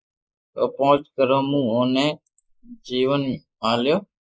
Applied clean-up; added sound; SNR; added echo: neural mask model Resemble Enhance denoiser.